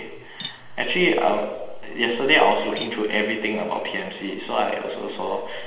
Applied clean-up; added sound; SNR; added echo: none; Cutlery, silverware / Dishes, pots, and pans; 20 dB; reverberation time 1.1 s.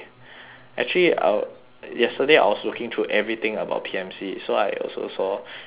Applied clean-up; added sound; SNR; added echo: none; none; none; none.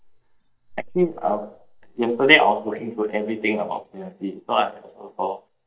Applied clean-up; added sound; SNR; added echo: neural mask model DeepFilterNet 3.